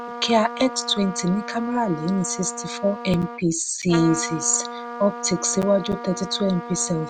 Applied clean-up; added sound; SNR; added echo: none; Trumpet; 10 dB; none.